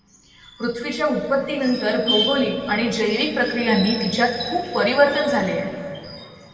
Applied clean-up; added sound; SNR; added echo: none; none; none; reverberation time 2.3 s.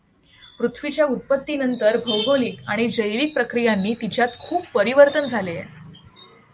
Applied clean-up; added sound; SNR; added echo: none; none; none; none.